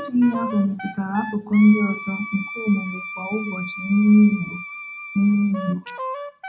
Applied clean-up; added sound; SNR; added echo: none; Wind instrument, woodwind instrument; 12 dB; none.